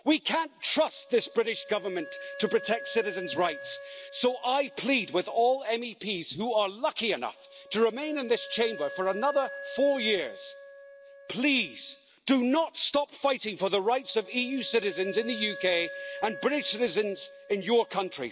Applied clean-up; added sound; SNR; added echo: none; Wind instrument, woodwind instrument; 15 dB; none.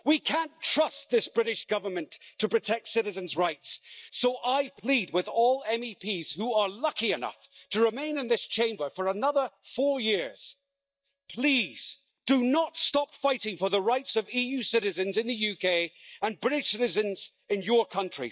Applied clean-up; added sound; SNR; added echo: neural mask model DeepFilterNet 3.